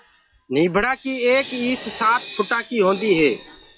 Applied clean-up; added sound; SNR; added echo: classical method log-MMSE.